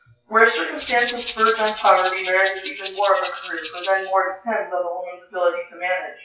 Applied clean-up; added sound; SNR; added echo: classical method WPE with log-MMSE.